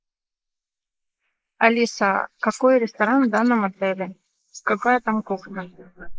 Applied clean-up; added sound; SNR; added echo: neural mask model Resemble Enhance denoiser.